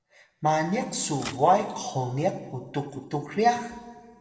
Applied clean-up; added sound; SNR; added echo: neural separator model SepFormer DNS4.